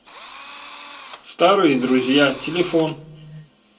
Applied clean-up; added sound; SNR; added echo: none; Engine / Drill; 15 dB; reverberation time 0.2 s.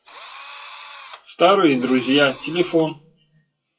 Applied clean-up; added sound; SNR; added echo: classical method WPE with log-MMSE.